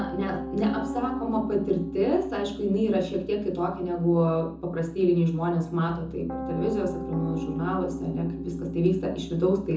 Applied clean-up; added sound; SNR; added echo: none; Piano; 9 dB; reverberation time 0.5 s.